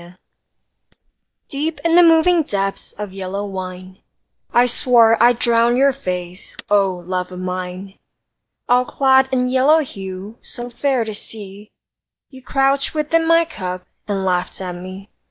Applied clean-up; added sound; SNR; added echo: neural mask model DeepFilterNet 3.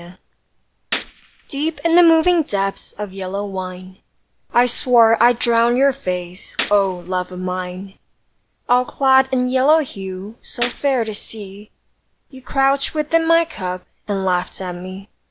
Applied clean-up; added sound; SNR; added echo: none; Gunshot, gunfire; 14 dB; none.